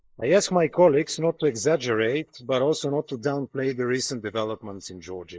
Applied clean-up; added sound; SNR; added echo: neural mask model Resemble Enhance denoiser.